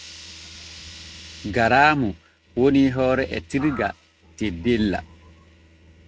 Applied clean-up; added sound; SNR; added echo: neural mask model RNNoise.